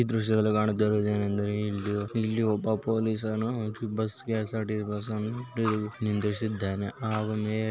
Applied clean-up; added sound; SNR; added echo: none; none; none; none.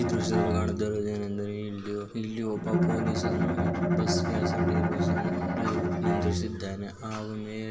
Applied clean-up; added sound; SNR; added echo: none; Bowed string instrument; -4 dB; reverberation time 0.9 s.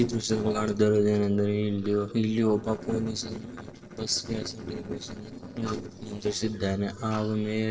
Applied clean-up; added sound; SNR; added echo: neural separator model SepFormer DNS4.